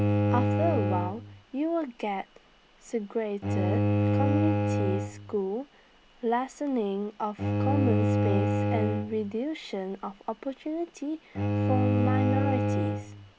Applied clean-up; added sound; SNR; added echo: none; Bowed string instrument; -4 dB; none.